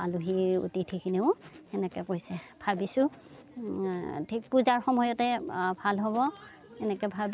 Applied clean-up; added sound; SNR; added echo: none; none; none; none.